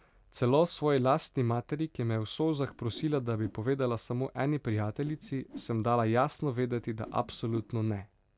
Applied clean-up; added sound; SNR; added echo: none; Whoosh, swoosh, swish; 19 dB; none.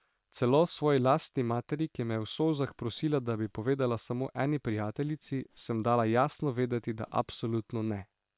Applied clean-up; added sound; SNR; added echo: neural separator model SepFormer WHAM!.